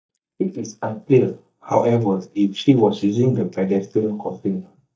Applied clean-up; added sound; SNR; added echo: neural mask model DeepFilterNet 3.